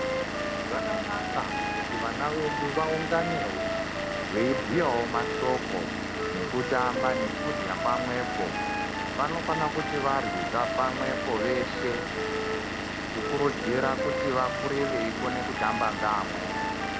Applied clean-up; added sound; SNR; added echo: none; Wind instrument, woodwind instrument + Engine / Vehicle; -1 dB; none.